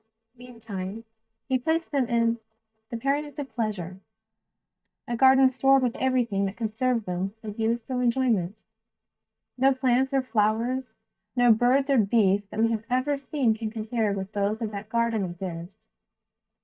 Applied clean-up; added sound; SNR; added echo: neural mask model DeepFilterNet 3.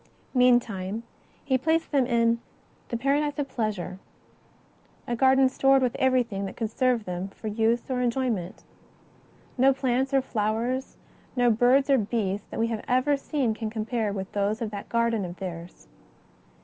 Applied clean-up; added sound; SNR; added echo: none; none; none; none.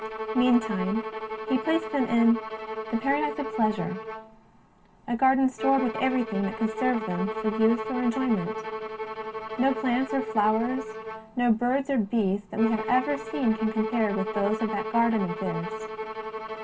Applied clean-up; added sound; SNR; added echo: none; Bowed string instrument; 7 dB; reverberation time 0.2 s.